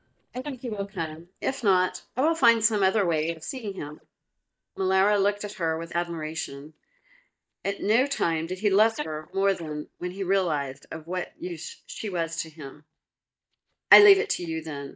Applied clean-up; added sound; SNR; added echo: neural mask model DeepFilterNet 3.